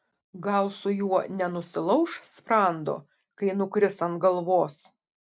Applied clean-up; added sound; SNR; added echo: none; none; none; none.